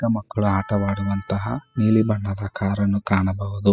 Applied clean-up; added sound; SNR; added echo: classical method spectral subtraction.